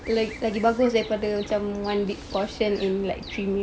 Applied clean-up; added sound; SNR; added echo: none; Bird vocalization, bird call, bird song; 19 dB; none.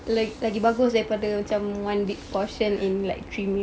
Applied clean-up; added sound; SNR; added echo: none; none; none; none.